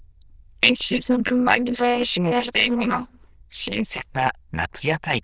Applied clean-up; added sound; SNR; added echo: neural diffusion model UNIVERSE++.